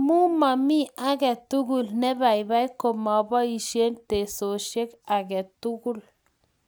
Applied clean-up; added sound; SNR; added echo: none; none; none; none.